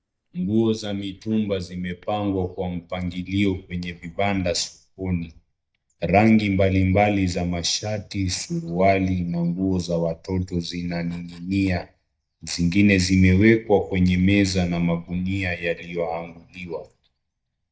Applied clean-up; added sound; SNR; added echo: neural mask model DeepFilterNet 3.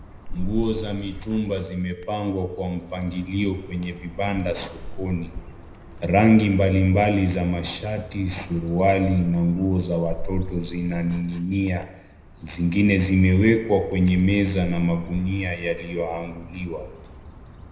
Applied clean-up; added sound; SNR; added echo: none; Bird; 13 dB; reverberation time 0.7 s.